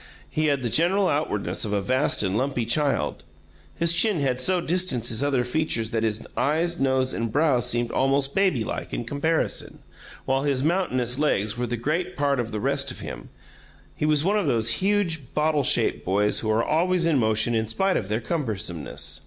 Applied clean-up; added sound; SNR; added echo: none; none; none; none.